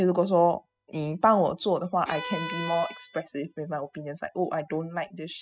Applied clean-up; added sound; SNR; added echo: classical method spectral subtraction.